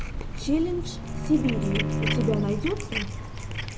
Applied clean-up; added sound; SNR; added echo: none; Cat + Bowed string instrument; 0 dB; none.